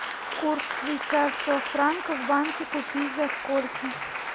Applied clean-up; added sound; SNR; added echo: none; Applause; 4 dB; none.